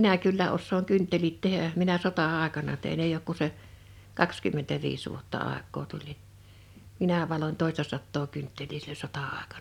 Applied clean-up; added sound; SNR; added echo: none; none; none; none.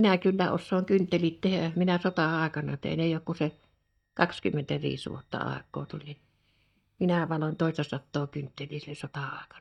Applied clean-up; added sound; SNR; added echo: neural mask model DeepFilterNet 3.